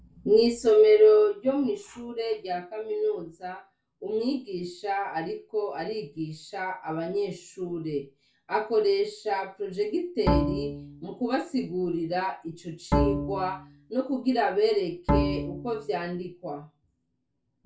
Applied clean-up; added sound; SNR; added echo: none; Bowed string instrument; 2 dB; reverberation time 0.3 s.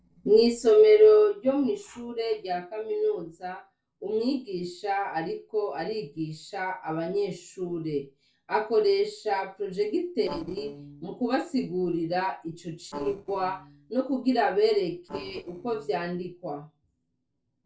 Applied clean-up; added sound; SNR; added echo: neural separator model SepFormer DNS4.